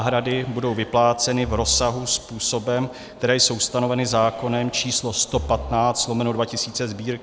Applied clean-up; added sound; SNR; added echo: none; Breathing; 15 dB; none.